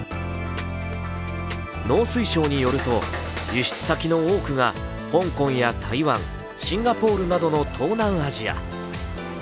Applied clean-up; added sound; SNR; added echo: none; none; none; none.